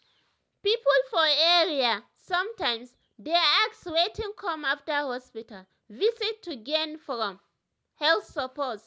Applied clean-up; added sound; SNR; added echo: none; none; none; none.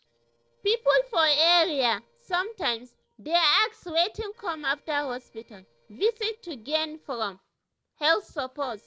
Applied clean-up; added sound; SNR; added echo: neural separator model SepFormer DNS4.